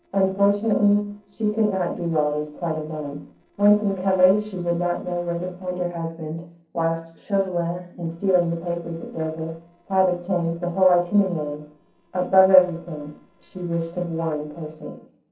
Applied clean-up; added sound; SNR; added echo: neural separator model SepFormer DNS4.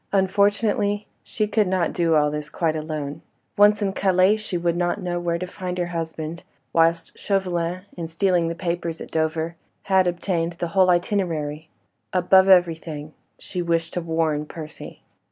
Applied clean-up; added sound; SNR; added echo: none; none; none; none.